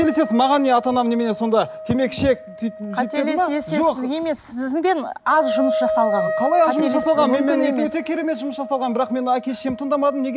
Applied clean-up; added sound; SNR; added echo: none; Wind instrument, woodwind instrument; 8 dB; none.